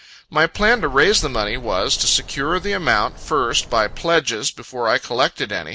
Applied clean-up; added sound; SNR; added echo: none; Bird vocalization, bird call, bird song; 11 dB; none.